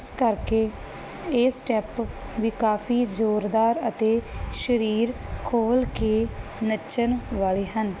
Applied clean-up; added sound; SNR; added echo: none; none; none; none.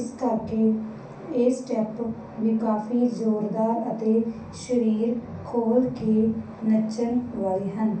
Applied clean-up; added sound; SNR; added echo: none; none; none; reverberation time 0.6 s.